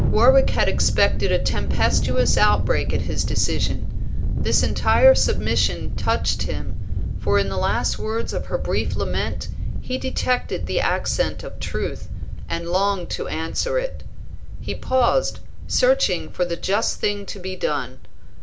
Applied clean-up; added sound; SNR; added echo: none; Thunder; -1 dB; none.